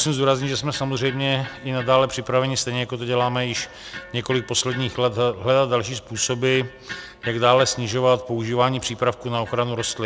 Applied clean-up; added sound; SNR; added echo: none; Electric guitar; 19 dB; none.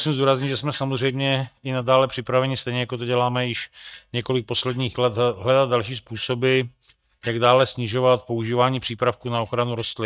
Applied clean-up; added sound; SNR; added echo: neural mask model DeepFilterNet 3.